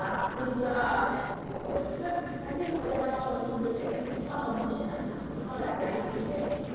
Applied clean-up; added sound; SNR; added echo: neural separator model SepFormer DNS4.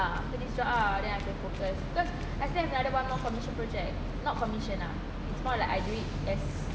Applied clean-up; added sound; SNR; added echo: none; none; none; none.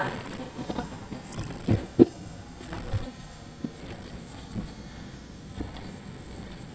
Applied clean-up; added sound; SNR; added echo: neural mask model DeepFilterNet 3.